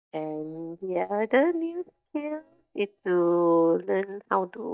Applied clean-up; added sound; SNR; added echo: neural mask model DeepFilterNet 3.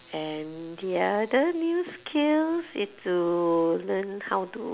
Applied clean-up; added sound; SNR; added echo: none; none; none; none.